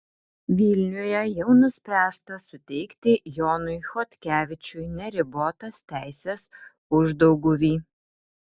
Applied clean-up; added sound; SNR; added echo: none; none; none; none.